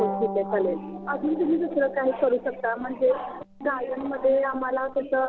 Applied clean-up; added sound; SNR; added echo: none; Bowed string instrument; 13 dB; none.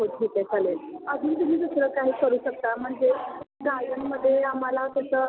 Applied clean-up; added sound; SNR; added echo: none; none; none; none.